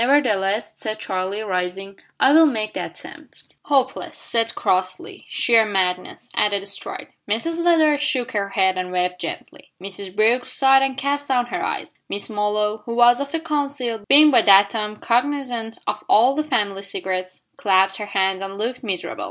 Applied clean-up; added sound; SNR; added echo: none; none; none; none.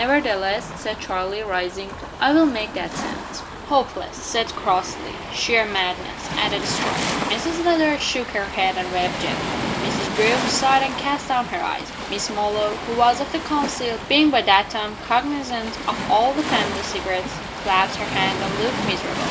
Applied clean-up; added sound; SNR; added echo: none; Waves, surf; 6 dB; none.